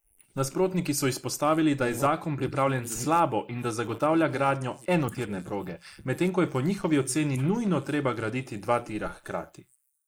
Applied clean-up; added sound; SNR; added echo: neural mask model Resemble Enhance denoiser.